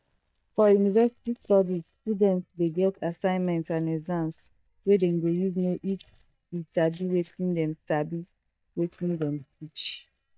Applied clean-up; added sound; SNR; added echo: neural mask model DeepFilterNet 3.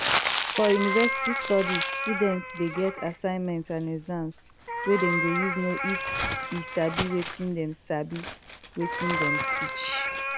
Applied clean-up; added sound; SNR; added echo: none; Crumpling, crinkling + Meow; 2 dB; none.